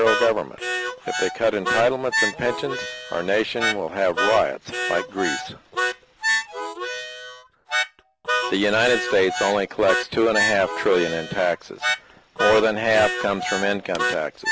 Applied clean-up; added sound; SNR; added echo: none; Harmonica; 4 dB; none.